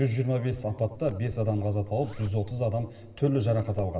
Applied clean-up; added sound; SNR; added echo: none; Zipper (clothing); 18 dB; reverberation time 2.9 s.